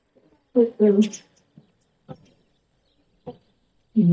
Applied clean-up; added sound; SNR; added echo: neural mask model DeepFilterNet 3.